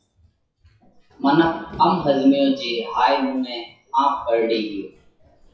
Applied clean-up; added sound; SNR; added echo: classical method WPE with log-MMSE.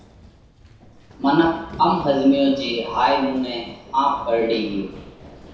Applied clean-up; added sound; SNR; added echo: none; Run; 20 dB; reverberation time 0.7 s.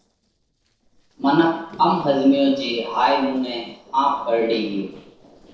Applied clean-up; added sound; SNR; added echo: neural separator model SepFormer DNS4.